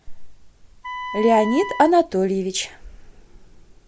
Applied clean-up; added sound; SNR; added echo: none; Wind instrument, woodwind instrument; 10 dB; none.